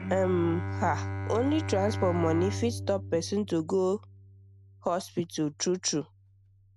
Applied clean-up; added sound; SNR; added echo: none; Bowed string instrument; 7 dB; none.